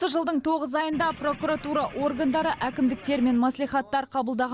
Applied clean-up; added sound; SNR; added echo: none; Engine / Boat, Water vehicle; 16 dB; none.